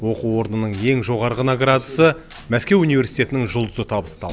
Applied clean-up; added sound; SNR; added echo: none; none; none; none.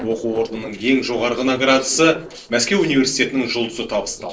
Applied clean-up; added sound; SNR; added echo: neural separator model SepFormer DNS4.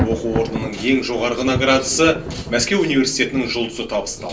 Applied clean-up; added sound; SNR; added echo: none; Thunder; 9 dB; reverberation time 0.3 s.